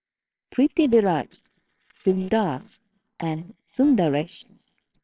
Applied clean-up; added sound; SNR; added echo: neural separator model SepFormer WHAMR!.